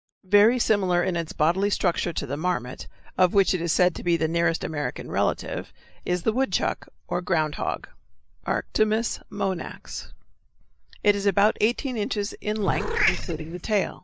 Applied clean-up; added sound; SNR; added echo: neural mask model DeepFilterNet 3.